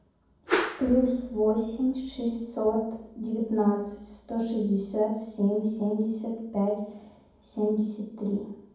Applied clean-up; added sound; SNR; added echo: none; Whoosh, swoosh, swish; 3 dB; reverberation time 1.2 s.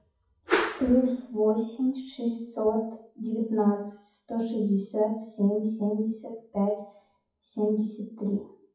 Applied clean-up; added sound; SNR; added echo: classical method WPE with log-MMSE.